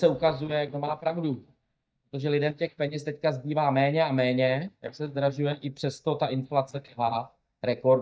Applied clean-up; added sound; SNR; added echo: neural mask model DeepFilterNet 3.